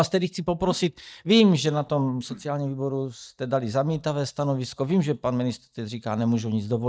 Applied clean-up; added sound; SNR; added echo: neural mask model DeepFilterNet 3.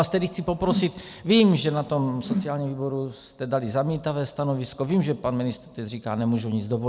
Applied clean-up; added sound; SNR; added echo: none; Whoosh, swoosh, swish; 9 dB; none.